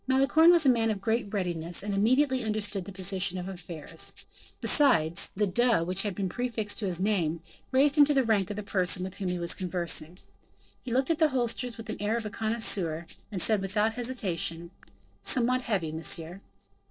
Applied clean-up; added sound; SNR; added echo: neural separator model SepFormer DNS4.